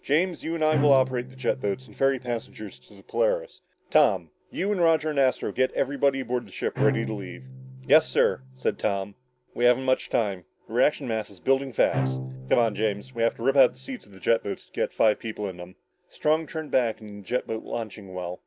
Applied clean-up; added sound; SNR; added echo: none; Bowed string instrument; 9 dB; none.